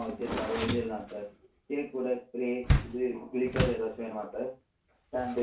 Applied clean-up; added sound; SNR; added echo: none; Door; 2 dB; reverberation time 0.2 s.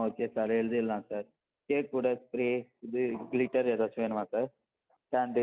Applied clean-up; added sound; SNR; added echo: none; none; none; none.